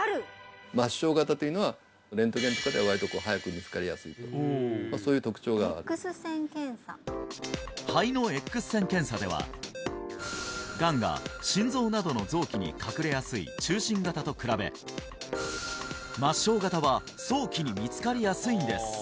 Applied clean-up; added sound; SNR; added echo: none; none; none; none.